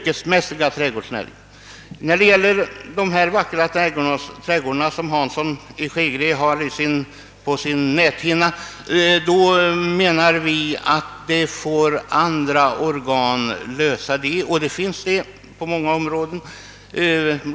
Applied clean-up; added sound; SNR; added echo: none; none; none; none.